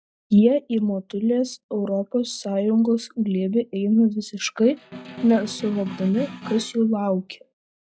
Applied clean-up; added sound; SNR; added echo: classical method log-MMSE.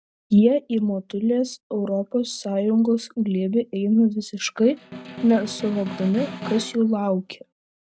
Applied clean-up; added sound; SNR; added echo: none; Snare drum; 14 dB; none.